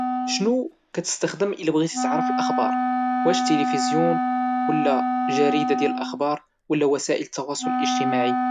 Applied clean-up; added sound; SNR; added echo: none; Wind instrument, woodwind instrument; 0 dB; none.